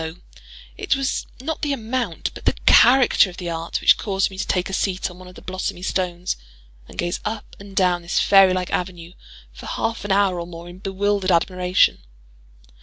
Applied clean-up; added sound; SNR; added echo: none; none; none; none.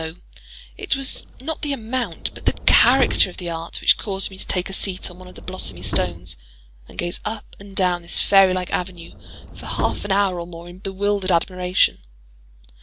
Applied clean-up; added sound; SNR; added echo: none; Subway, metro, underground; 9 dB; none.